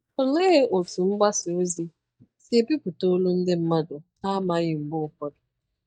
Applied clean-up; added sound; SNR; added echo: neural mask model DeepFilterNet 3.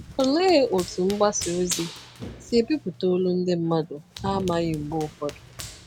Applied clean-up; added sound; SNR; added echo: none; Run; 15 dB; none.